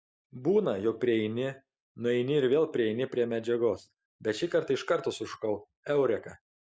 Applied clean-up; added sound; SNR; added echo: none; none; none; none.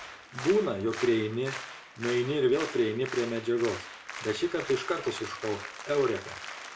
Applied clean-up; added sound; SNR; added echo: none; Applause; 11 dB; reverberation time 0.2 s.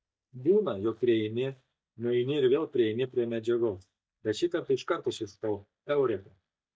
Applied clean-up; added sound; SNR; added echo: neural mask model DeepFilterNet 3.